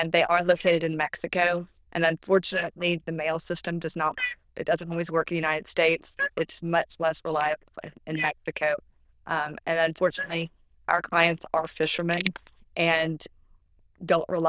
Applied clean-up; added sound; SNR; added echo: neural diffusion model UNIVERSE++.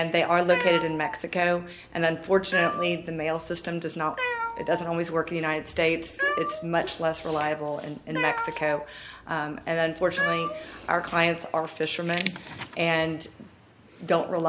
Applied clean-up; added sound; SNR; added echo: none; Cat; 7 dB; none.